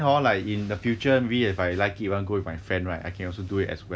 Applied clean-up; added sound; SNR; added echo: none; none; none; none.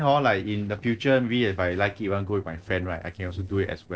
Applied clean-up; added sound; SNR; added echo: neural separator model SepFormer DNS4.